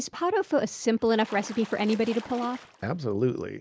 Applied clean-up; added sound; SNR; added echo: none; Splash, splatter; 18 dB; none.